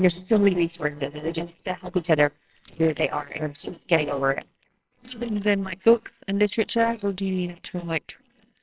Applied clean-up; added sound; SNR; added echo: neural separator model SepFormer WHAMR!.